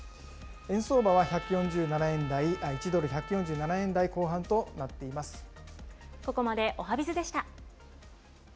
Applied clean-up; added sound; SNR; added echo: none; Trumpet; 14 dB; none.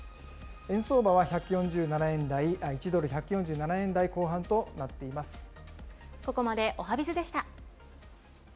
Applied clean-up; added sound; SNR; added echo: none; none; none; none.